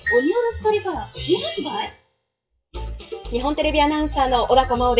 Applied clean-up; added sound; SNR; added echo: classical method WPE with log-MMSE.